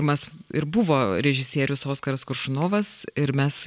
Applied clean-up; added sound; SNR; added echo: none; none; none; none.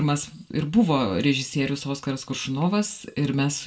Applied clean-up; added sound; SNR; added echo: none; none; none; reverberation time 0.2 s.